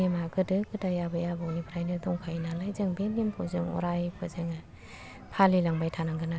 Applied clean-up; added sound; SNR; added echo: none; none; none; none.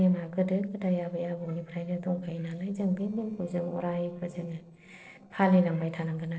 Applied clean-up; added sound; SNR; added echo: neural separator model SepFormer DNS4.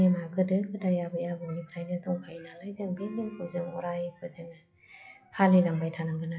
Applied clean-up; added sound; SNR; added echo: classical method WPE with log-MMSE.